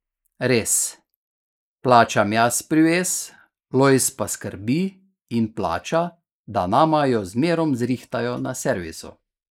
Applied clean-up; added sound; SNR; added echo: neural mask model Resemble Enhance denoiser.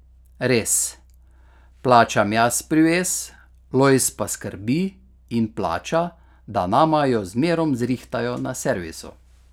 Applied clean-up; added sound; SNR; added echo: none; none; none; none.